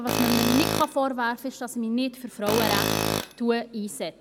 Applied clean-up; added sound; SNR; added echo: none; Tools; 0 dB; none.